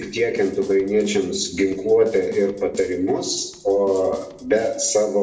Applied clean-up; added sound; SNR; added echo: neural separator model SepFormer DNS4.